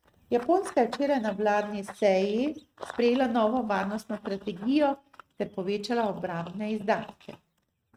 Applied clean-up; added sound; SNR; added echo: neural mask model RNNoise.